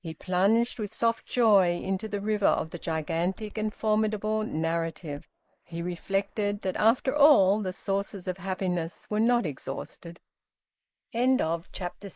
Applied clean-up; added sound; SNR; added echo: neural mask model Resemble Enhance denoiser.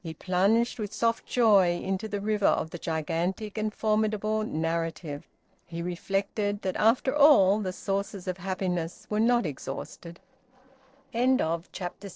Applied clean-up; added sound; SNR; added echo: neural separator model SepFormer DNS4.